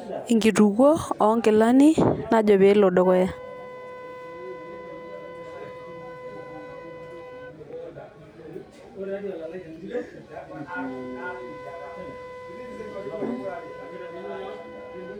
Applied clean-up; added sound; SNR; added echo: none; Wind instrument, woodwind instrument; 17 dB; none.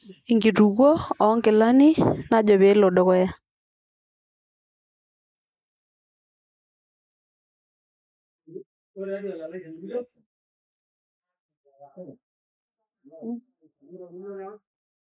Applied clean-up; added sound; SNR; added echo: neural mask model Resemble Enhance denoiser.